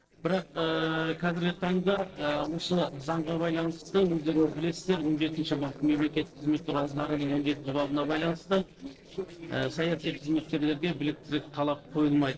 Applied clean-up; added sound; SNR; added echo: neural separator model SepFormer DNS4.